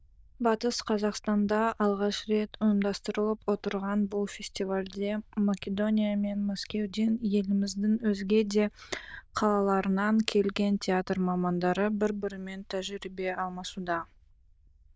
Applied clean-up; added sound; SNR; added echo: neural diffusion model UNIVERSE++.